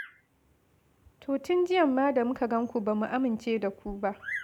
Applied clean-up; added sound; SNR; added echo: none; Bird vocalization, bird call, bird song; 17 dB; none.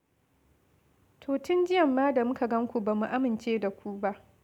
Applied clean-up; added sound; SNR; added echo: none; none; none; none.